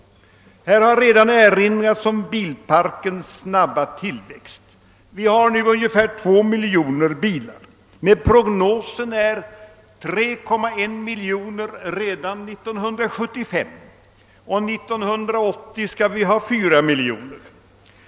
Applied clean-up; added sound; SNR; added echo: none; none; none; none.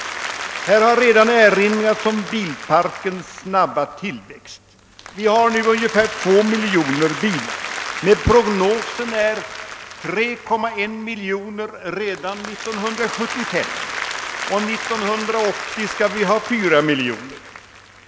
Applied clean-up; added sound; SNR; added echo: none; Applause; 10 dB; none.